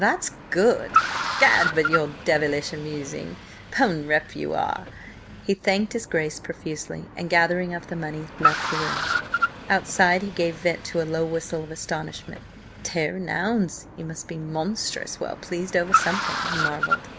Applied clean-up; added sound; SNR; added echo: none; Car; 4 dB; none.